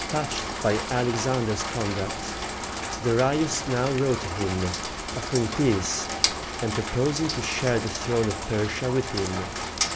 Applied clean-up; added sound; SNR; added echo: none; Rain; 4 dB; none.